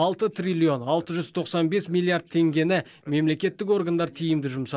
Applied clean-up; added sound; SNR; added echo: none; none; none; none.